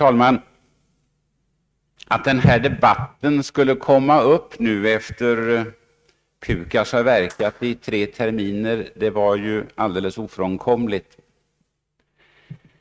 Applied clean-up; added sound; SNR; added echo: neural mask model RNNoise.